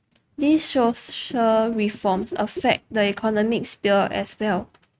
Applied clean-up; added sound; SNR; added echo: neural mask model RNNoise.